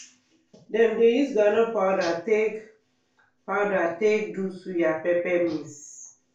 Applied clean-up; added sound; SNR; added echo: none; none; none; reverberation time 0.3 s.